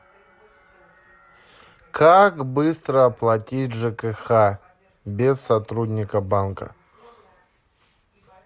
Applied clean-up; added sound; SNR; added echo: none; none; none; none.